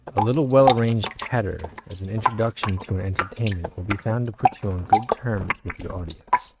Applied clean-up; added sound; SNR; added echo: neural mask model RNNoise.